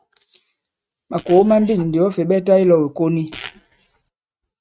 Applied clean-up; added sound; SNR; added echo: neural mask model RNNoise.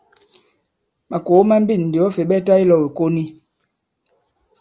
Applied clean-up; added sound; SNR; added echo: none; none; none; none.